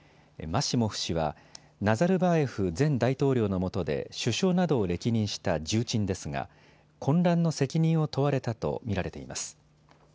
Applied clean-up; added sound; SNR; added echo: none; none; none; none.